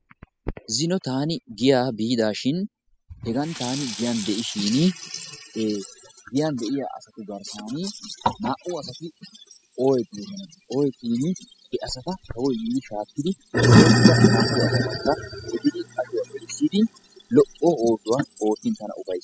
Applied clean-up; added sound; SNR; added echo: classical method spectral subtraction.